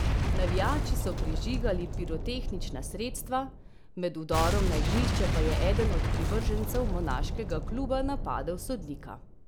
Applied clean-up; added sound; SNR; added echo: none; Boom; -4 dB; none.